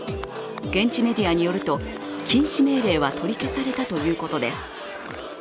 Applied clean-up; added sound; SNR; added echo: none; none; none; none.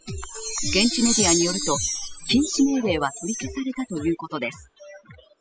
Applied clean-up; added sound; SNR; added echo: classical method spectral subtraction.